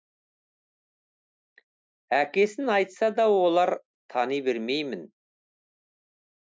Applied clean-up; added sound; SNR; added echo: none; none; none; none.